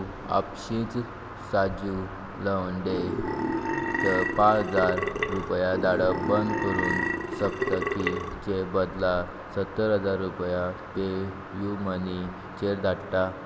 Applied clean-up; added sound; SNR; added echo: none; Burping, eructation; 1 dB; none.